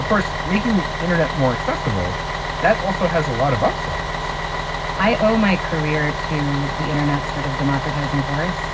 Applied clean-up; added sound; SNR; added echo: none; Bus; 3 dB; reverberation time 0.4 s.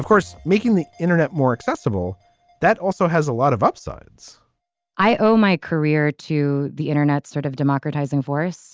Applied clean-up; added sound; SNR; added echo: none; none; none; none.